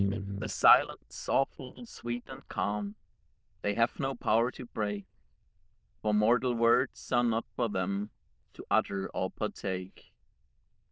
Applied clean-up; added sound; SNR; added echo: neural diffusion model UNIVERSE++.